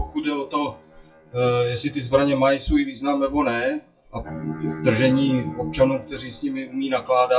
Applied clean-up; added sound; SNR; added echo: classical method WPE with log-MMSE.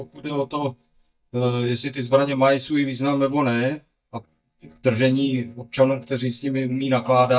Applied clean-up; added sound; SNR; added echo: neural mask model DeepFilterNet 3.